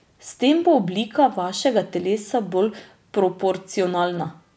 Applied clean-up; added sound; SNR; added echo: none; none; none; none.